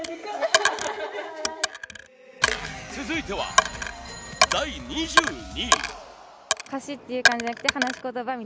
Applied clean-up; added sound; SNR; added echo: none; Coin (dropping); -4 dB; none.